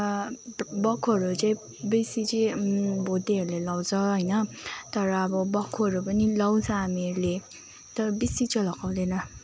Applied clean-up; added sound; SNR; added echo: none; none; none; none.